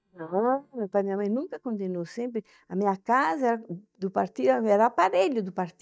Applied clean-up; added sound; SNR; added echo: neural mask model DeepFilterNet 3.